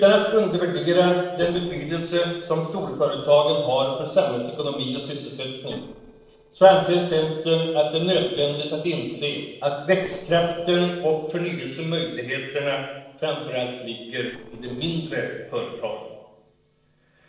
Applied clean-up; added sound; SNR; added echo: neural separator model SepFormer DNS4.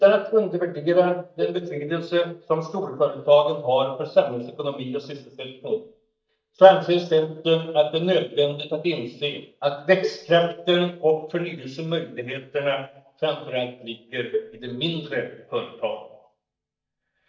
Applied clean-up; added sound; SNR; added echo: neural mask model DeepFilterNet 3.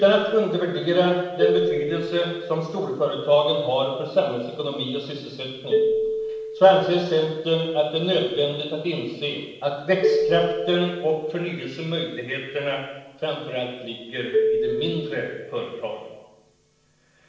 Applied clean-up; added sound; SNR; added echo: none; Marimba, xylophone; 5 dB; reverberation time 0.9 s.